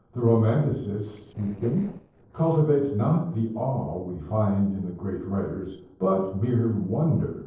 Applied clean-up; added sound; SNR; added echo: neural separator model SepFormer DNS4.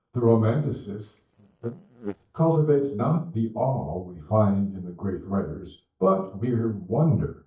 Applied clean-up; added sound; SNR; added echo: neural mask model DeepFilterNet 3.